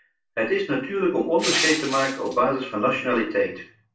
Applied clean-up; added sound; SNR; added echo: none; Crushing; 6 dB; reverberation time 0.3 s.